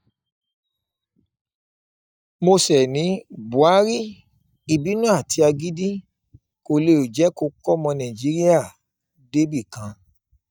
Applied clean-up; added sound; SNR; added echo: neural mask model DeepFilterNet 3.